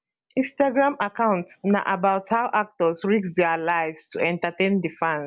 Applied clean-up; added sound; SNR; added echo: none; none; none; none.